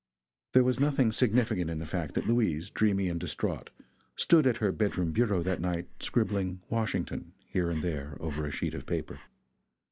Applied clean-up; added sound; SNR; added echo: none; Breathing; 16 dB; none.